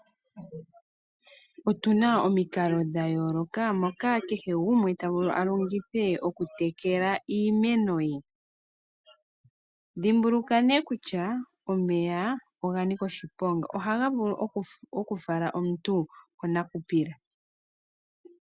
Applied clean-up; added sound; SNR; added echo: none; none; none; none.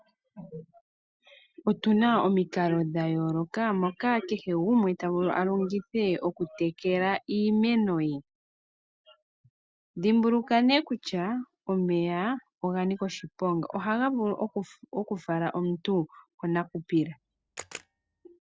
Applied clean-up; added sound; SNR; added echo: neural separator model SepFormer DNS4.